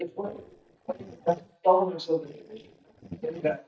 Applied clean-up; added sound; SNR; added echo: neural mask model DeepFilterNet 3.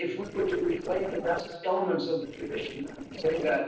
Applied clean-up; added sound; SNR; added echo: neural separator model SepFormer DNS4.